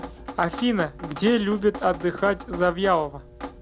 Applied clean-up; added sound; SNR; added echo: none; Drip; 14 dB; none.